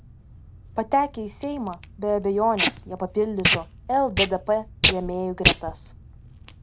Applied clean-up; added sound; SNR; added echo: none; Packing tape, duct tape; 2 dB; none.